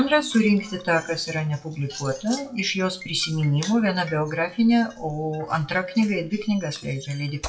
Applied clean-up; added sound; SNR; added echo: classical method WPE with log-MMSE.